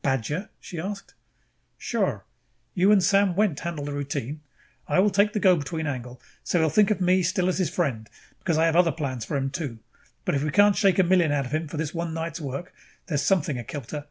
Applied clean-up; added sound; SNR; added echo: none; none; none; none.